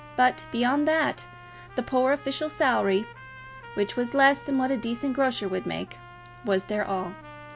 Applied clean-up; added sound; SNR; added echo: none; Trumpet; 18 dB; none.